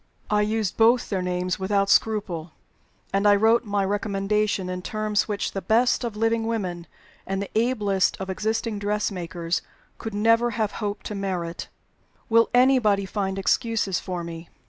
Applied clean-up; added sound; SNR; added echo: none; none; none; none.